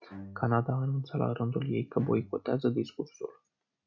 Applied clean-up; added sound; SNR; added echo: neural mask model RNNoise.